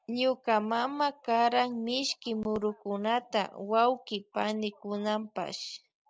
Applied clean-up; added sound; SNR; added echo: none; none; none; none.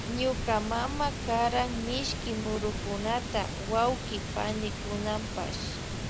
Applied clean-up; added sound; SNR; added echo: none; Water; 3 dB; none.